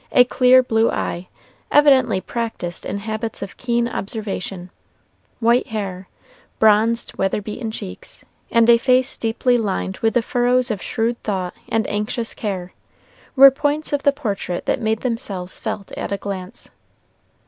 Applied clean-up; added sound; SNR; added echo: none; none; none; none.